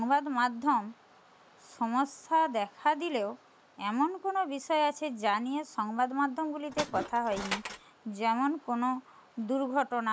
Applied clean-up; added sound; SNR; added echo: none; Tools; 7 dB; none.